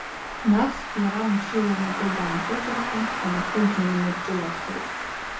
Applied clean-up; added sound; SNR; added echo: none; Traffic noise, roadway noise; 4 dB; reverberation time 0.6 s.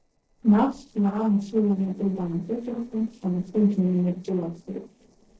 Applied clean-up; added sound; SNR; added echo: neural separator model SepFormer DNS4.